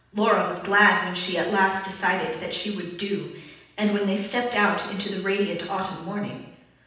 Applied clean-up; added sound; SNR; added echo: none; none; none; reverberation time 0.9 s.